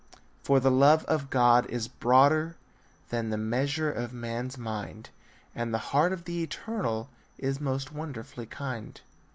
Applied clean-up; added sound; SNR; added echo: none; none; none; none.